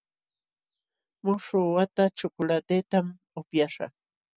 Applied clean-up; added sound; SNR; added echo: none; none; none; none.